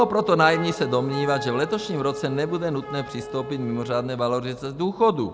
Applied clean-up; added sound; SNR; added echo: none; Chink, clink + Wind instrument, woodwind instrument; 11 dB; none.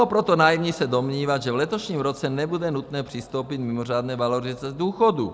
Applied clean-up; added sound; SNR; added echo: none; none; none; none.